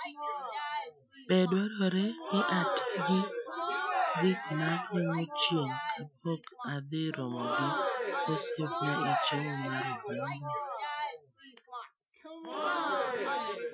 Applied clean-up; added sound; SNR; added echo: classical method Wiener filter.